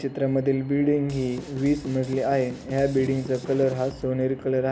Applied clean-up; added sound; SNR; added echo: none; Drum kit; 17 dB; none.